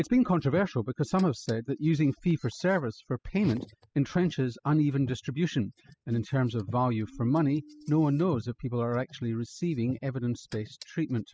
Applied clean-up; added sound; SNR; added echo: classical method spectral subtraction.